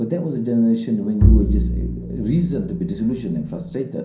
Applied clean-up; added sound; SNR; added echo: none; Bowed string instrument; -2 dB; reverberation time 0.6 s.